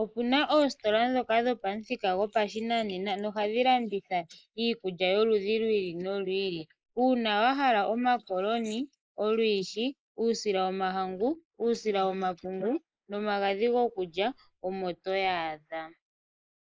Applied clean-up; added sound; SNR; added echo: neural mask model Resemble Enhance denoiser.